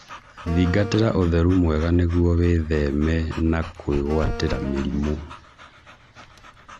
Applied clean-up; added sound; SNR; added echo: none; Dog / Breathing + Wind instrument, woodwind instrument; 13 dB; none.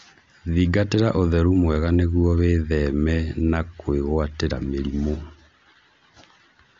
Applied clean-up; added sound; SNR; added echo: none; none; none; none.